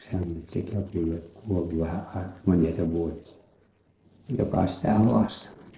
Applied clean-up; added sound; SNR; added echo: neural separator model SepFormer DNS4.